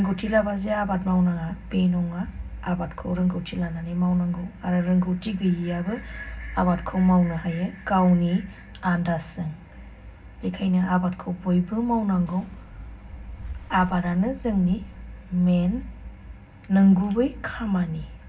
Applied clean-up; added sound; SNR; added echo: none; Fireworks; 20 dB; reverberation time 0.4 s.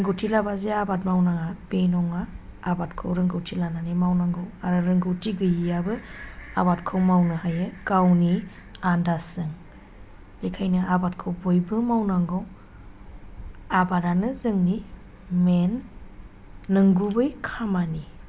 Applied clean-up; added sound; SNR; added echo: none; none; none; none.